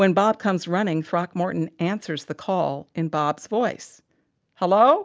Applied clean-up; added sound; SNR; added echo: none; none; none; none.